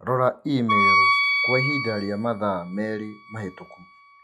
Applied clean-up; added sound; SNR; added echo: classical method log-MMSE.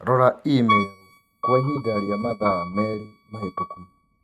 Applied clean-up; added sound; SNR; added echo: neural mask model RNNoise.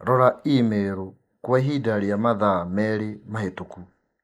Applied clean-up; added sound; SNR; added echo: neural mask model Resemble Enhance denoiser.